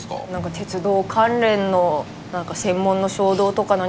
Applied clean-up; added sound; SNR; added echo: none; Bowed string instrument; 20 dB; none.